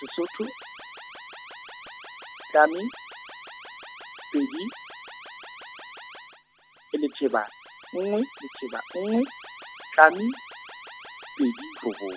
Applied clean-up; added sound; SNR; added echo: none; Alarm; 15 dB; none.